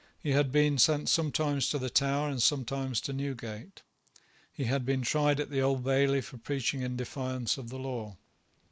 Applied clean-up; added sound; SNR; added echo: neural mask model Resemble Enhance denoiser.